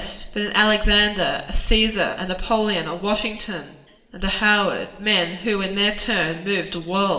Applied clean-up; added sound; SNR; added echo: none; none; none; reverberation time 1.9 s.